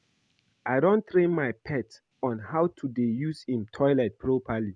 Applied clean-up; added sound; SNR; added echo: none; none; none; none.